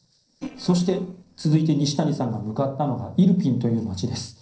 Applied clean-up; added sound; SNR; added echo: neural separator model SepFormer DNS4.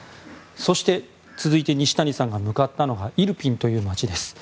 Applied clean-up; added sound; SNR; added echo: none; none; none; none.